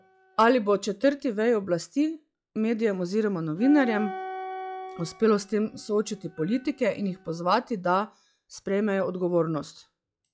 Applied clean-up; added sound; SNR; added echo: classical method log-MMSE.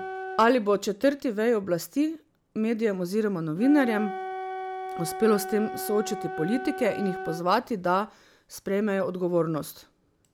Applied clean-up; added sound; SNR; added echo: none; Wind instrument, woodwind instrument; 11 dB; none.